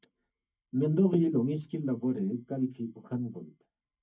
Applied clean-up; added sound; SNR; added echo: neural mask model DeepFilterNet 3.